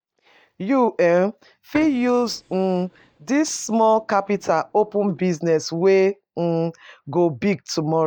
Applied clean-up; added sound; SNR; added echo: neural mask model DeepFilterNet 3.